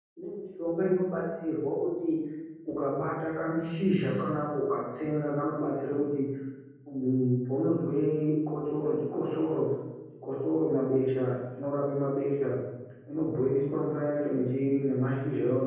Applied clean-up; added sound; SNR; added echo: none; none; none; reverberation time 1.3 s.